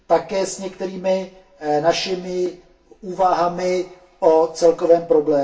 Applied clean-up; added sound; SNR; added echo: none; none; none; reverberation time 0.3 s.